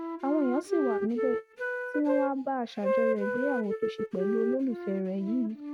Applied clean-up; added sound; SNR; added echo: neural mask model RNNoise.